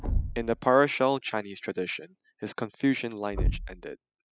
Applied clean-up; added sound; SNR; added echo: classical method spectral subtraction.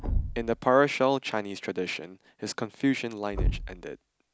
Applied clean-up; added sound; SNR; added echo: none; Thump, thud; 5 dB; none.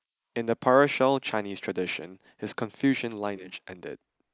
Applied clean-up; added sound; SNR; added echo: neural mask model Resemble Enhance denoiser.